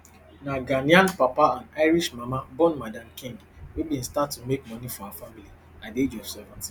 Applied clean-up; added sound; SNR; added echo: none; none; none; none.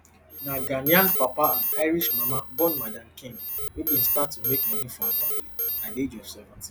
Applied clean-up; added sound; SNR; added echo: none; Alarm; -2 dB; none.